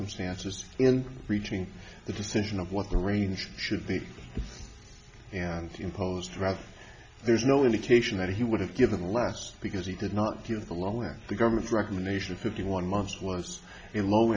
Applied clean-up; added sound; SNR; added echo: none; none; none; none.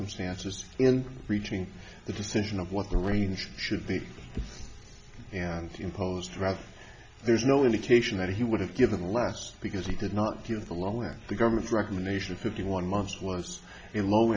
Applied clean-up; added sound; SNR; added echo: none; Crackle; 16 dB; none.